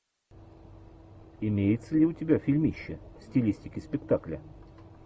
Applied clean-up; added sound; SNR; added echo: none; none; none; none.